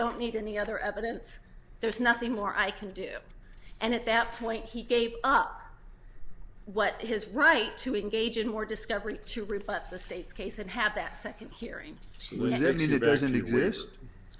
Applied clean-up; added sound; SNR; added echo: none; none; none; none.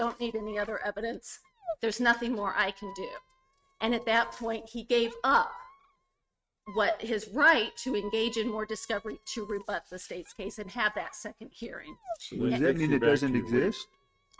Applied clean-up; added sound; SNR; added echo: neural mask model RNNoise.